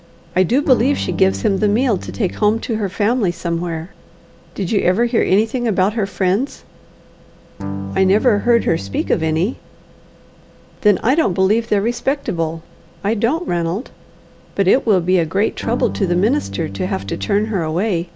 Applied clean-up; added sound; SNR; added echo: none; Electric guitar / Strum; 8 dB; none.